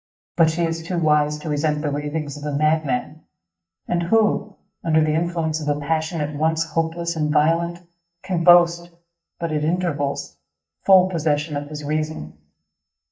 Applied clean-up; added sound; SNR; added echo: neural mask model DeepFilterNet 3.